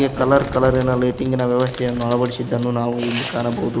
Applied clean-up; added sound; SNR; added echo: none; Fireworks; 12 dB; none.